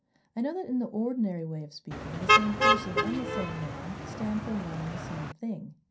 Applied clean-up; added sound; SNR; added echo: none; Motor vehicle (road); -5 dB; reverberation time 0.3 s.